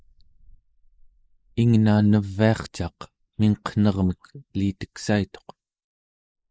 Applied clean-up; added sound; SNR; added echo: neural mask model Resemble Enhance denoiser.